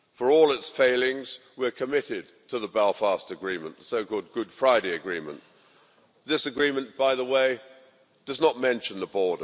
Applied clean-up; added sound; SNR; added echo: none; none; none; none.